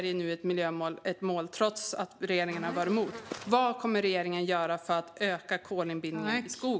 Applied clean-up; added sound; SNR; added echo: none; Buzz; 12 dB; none.